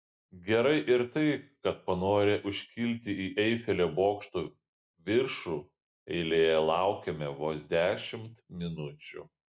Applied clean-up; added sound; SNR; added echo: none; none; none; none.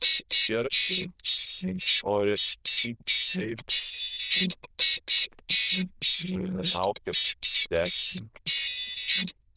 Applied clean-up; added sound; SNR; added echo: neural diffusion model UNIVERSE++.